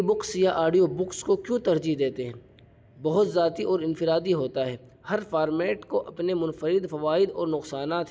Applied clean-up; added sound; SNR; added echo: none; none; none; none.